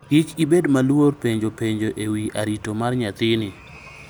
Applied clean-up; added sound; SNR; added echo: none; none; none; none.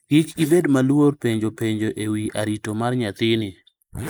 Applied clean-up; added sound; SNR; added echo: neural mask model Resemble Enhance denoiser.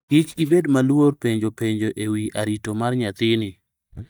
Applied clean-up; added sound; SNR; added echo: neural mask model DeepFilterNet 3.